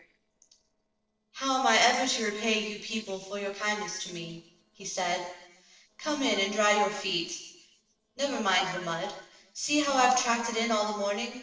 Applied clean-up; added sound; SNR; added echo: neural separator model SepFormer DNS4.